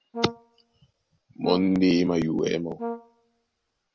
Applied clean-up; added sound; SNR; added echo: none; Brass instrument; 11 dB; none.